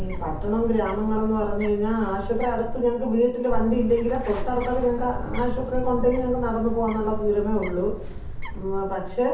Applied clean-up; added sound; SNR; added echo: none; Bird; 5 dB; reverberation time 0.5 s.